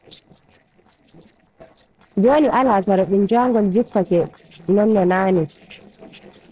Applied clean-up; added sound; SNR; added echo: neural separator model SepFormer DNS4.